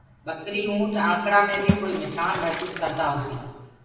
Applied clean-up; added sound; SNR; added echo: none; Water / Splash, splatter; 4 dB; reverberation time 1.0 s.